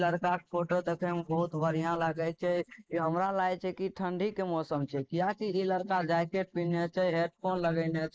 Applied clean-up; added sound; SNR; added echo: neural mask model Resemble Enhance denoiser.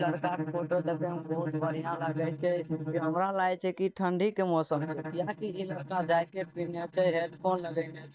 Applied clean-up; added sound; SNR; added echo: neural mask model DeepFilterNet 3.